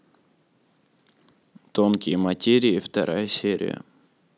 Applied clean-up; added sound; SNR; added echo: none; none; none; none.